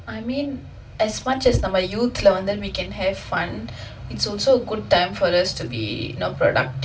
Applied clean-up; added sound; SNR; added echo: none; none; none; reverberation time 0.2 s.